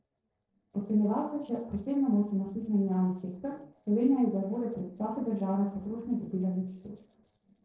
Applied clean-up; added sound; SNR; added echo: neural separator model SepFormer DNS4.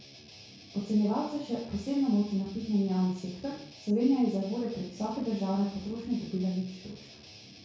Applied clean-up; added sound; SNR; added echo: none; Guitar; 20 dB; reverberation time 0.6 s.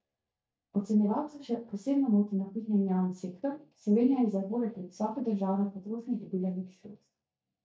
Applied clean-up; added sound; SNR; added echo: neural mask model DeepFilterNet 3.